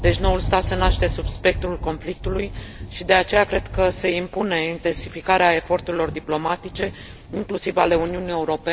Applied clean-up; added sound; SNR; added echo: none; Thunder; 7 dB; none.